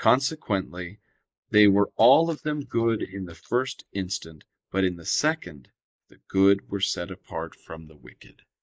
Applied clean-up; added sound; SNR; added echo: neural mask model Resemble Enhance denoiser.